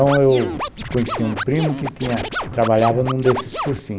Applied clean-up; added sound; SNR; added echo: none; Scratching (performance technique); 8 dB; none.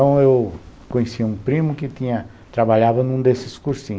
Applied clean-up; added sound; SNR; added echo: none; none; none; none.